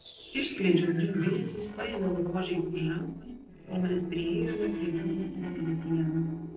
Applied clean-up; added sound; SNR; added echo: neural separator model SepFormer DNS4.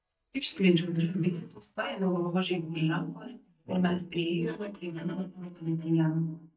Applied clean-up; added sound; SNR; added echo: neural mask model DeepFilterNet 3.